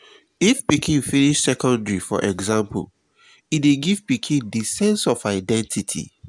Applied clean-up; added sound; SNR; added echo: none; none; none; none.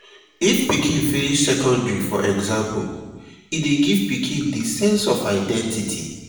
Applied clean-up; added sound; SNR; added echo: none; none; none; reverberation time 1.2 s.